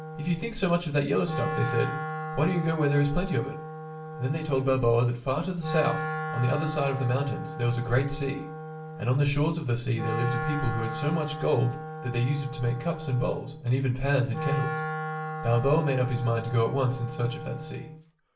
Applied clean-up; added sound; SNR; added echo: none; Wind instrument, woodwind instrument; 8 dB; reverberation time 0.3 s.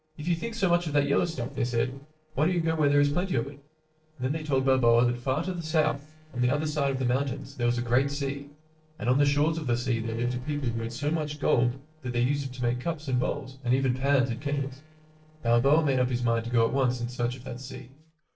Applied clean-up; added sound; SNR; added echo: neural separator model SepFormer DNS4.